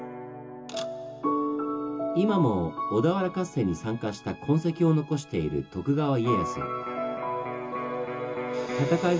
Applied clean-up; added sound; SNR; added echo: none; Electric guitar; 11 dB; reverberation time 0.2 s.